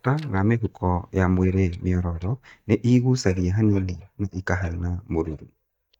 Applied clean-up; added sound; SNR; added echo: neural mask model DeepFilterNet 3.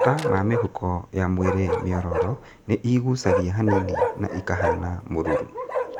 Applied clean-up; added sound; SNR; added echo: none; Bark; 3 dB; none.